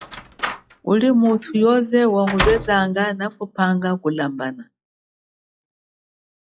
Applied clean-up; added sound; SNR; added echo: classical method log-MMSE.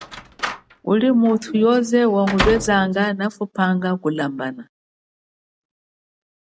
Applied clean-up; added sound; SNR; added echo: none; Slam; 9 dB; none.